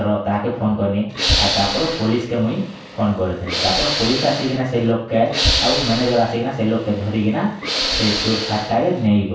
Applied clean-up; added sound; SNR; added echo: none; Hiss / Breathing; 3 dB; reverberation time 0.7 s.